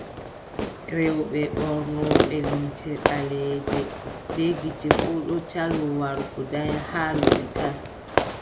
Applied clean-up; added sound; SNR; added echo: none; Fireworks; 0 dB; none.